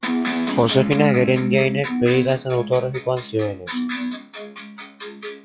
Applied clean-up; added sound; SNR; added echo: classical method log-MMSE.